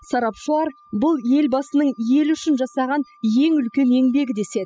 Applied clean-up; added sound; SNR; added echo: classical method spectral subtraction.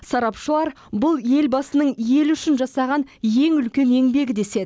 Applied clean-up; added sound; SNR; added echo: none; none; none; none.